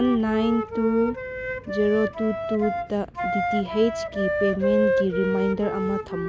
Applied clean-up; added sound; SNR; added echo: none; Wind instrument, woodwind instrument; 2 dB; none.